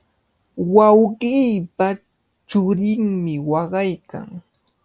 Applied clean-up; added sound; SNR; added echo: none; none; none; none.